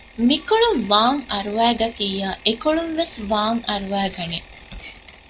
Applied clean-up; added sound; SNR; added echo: none; none; none; none.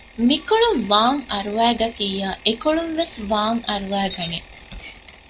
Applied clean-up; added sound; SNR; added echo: none; Chirp, tweet; 17 dB; none.